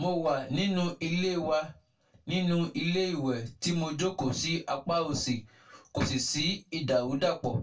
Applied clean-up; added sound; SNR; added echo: none; none; none; reverberation time 0.2 s.